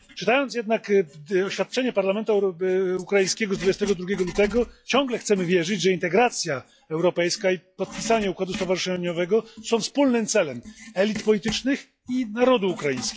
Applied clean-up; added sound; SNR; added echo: classical method log-MMSE.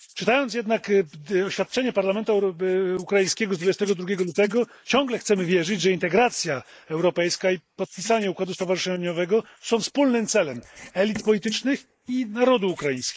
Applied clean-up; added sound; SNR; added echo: neural mask model Resemble Enhance denoiser.